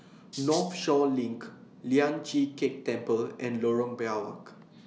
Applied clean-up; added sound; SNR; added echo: none; Rattle (instrument); 12 dB; none.